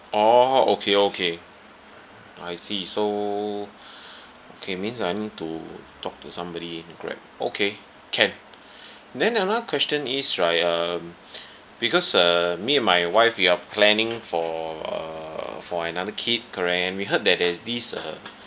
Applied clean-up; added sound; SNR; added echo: none; none; none; none.